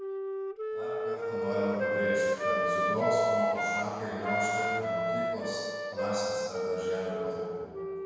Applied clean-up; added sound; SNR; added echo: none; Wind instrument, woodwind instrument; -4 dB; reverberation time 1.9 s.